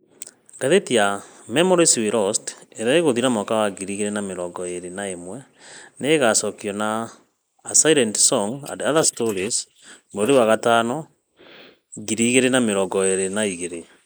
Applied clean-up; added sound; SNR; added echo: neural mask model Resemble Enhance denoiser.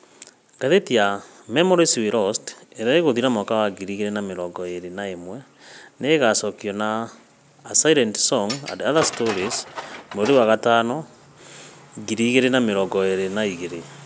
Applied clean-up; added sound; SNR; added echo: none; Tools; 11 dB; none.